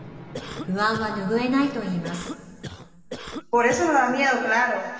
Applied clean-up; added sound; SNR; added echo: none; Cough; 14 dB; reverberation time 2.3 s.